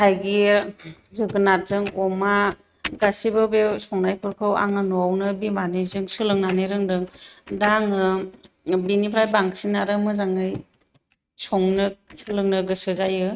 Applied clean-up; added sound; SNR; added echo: neural mask model RNNoise.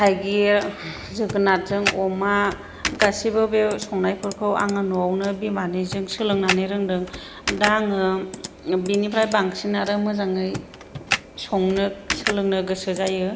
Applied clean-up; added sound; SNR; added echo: none; Computer keyboard; 10 dB; none.